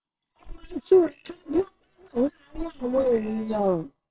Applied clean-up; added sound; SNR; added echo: neural separator model SepFormer WHAMR!.